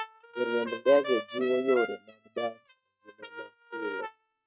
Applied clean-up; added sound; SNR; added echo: neural mask model RNNoise.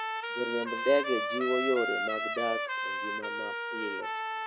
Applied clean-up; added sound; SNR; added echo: none; Trumpet; 1 dB; none.